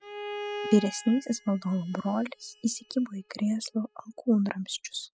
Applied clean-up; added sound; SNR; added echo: classical method spectral subtraction.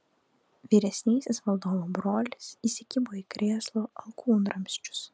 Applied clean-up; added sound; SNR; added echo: none; none; none; none.